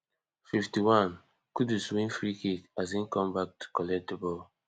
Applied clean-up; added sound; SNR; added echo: none; none; none; none.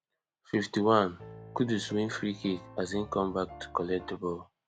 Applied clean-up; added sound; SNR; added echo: none; Piano; 17 dB; none.